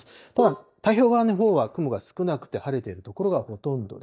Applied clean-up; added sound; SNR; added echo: neural mask model DeepFilterNet 3.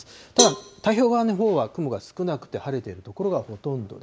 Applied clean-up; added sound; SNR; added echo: none; Cowbell; 4 dB; none.